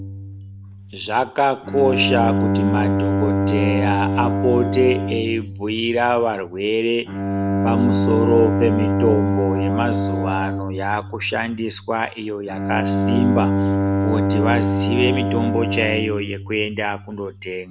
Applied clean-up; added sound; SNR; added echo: none; Bowed string instrument; -1 dB; none.